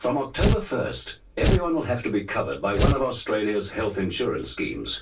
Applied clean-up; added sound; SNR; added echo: none; Tearing; -4 dB; reverberation time 0.1 s.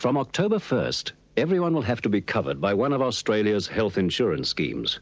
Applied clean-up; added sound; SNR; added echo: none; none; none; none.